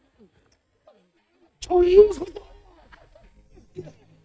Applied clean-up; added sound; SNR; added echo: neural mask model DeepFilterNet 3.